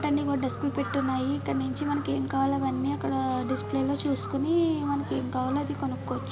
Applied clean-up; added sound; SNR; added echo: none; Wind instrument, woodwind instrument + Crow; 13 dB; none.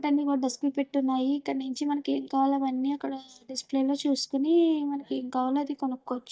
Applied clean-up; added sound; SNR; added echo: neural mask model DeepFilterNet 3.